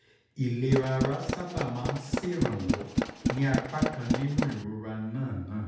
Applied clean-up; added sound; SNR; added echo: none; Tools; -1 dB; reverberation time 0.8 s.